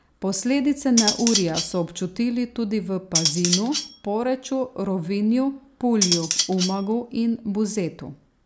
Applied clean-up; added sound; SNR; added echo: none; Cutlery, silverware; 2 dB; none.